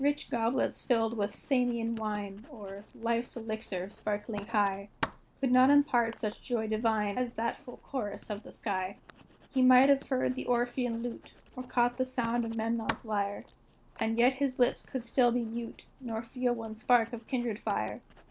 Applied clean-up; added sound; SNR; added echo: none; Writing; 18 dB; none.